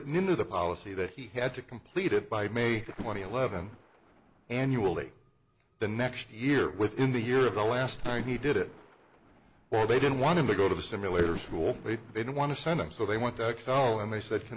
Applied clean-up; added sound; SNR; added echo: neural mask model Resemble Enhance denoiser.